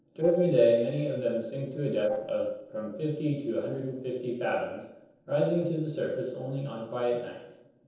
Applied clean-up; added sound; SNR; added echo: neural separator model SepFormer DNS4.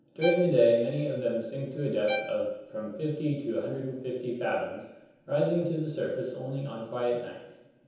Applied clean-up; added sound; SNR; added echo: none; Bowed string instrument; 11 dB; reverberation time 0.9 s.